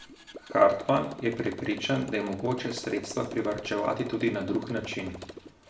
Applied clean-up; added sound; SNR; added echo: none; Motorcycle; 14 dB; reverberation time 0.6 s.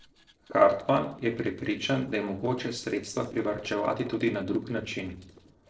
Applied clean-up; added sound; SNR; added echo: neural separator model SepFormer DNS4.